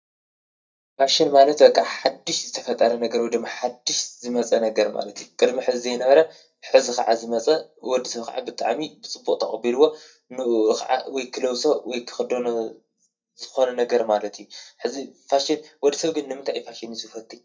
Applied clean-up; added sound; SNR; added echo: neural mask model DeepFilterNet 3.